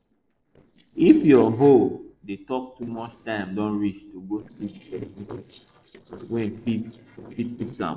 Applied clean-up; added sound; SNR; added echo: neural separator model SepFormer DNS4.